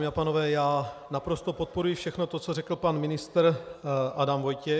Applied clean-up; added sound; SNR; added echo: none; none; none; none.